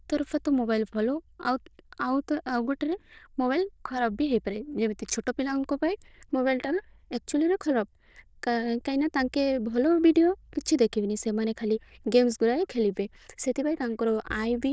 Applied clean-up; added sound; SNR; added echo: neural diffusion model UNIVERSE++.